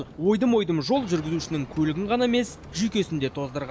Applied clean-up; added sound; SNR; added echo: none; none; none; none.